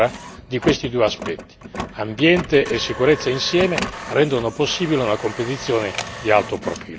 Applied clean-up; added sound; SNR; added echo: none; Printer; 11 dB; none.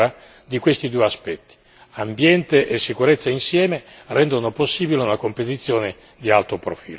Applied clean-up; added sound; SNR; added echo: none; none; none; none.